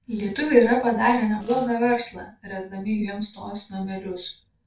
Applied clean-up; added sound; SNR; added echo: neural separator model SepFormer DNS4.